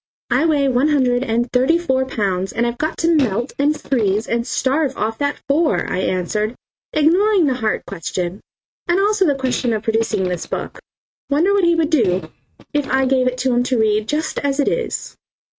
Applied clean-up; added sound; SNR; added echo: neural mask model RNNoise.